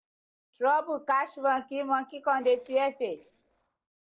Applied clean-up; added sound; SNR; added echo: neural separator model SepFormer DNS4.